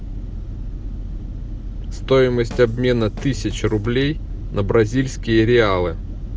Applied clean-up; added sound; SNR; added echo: none; Drum kit; 18 dB; none.